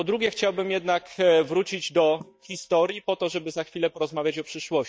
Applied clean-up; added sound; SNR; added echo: neural mask model DeepFilterNet 3.